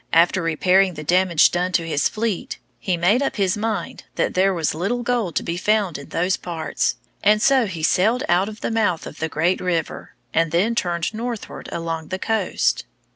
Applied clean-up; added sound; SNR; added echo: none; none; none; none.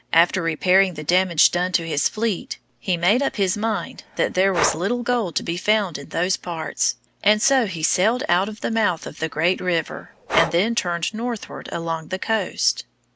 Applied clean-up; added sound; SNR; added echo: none; Breathing; 9 dB; none.